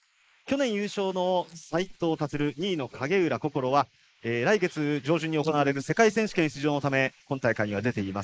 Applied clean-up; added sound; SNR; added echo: neural mask model Resemble Enhance denoiser.